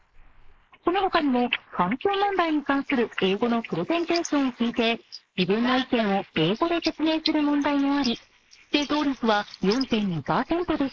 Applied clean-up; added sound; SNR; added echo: neural mask model Resemble Enhance denoiser.